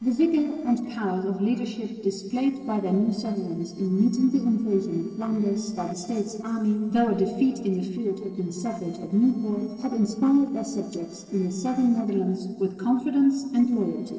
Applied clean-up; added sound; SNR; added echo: neural separator model SepFormer DNS4.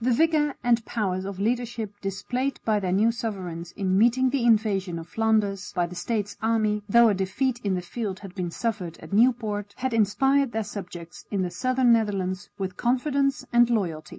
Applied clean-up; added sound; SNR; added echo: none; none; none; none.